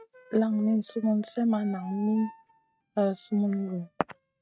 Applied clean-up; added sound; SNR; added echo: neural mask model RNNoise.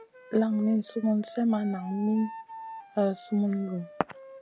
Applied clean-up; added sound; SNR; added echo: none; Wind instrument, woodwind instrument; 17 dB; none.